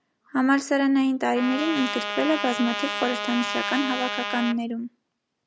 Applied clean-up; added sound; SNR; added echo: none; Trumpet; 5 dB; none.